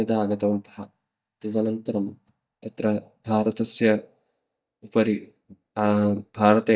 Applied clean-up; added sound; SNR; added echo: neural mask model DeepFilterNet 3.